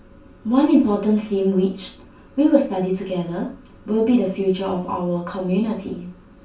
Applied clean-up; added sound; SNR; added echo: none; none; none; reverberation time 0.2 s.